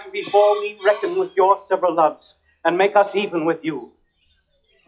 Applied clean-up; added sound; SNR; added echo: classical method log-MMSE.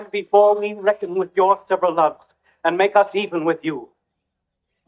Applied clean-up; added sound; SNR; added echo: neural mask model DeepFilterNet 3.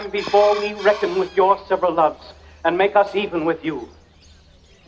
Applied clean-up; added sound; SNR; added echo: none; Chicken, rooster; 18 dB; none.